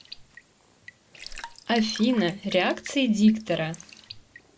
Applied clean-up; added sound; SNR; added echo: none; Raindrop / Drip; 18 dB; none.